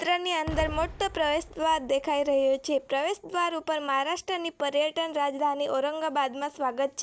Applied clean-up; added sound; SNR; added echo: none; Explosion; 14 dB; none.